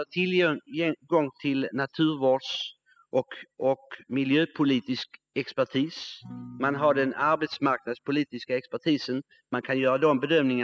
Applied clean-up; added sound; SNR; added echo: classical method spectral subtraction.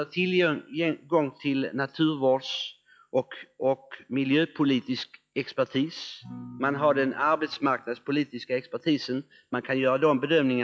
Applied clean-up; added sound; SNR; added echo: classical method log-MMSE.